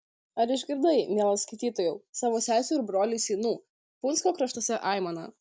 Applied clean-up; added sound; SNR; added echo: none; none; none; none.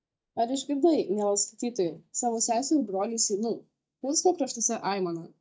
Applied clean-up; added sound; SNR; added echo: neural mask model DeepFilterNet 3.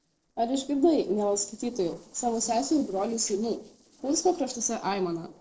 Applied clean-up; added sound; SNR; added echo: neural separator model SepFormer DNS4.